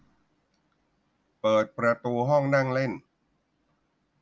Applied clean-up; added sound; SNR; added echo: none; none; none; none.